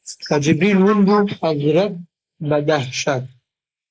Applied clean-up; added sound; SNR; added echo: neural mask model Resemble Enhance denoiser.